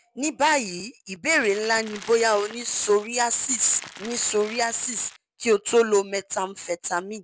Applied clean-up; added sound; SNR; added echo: none; Crackle; 18 dB; none.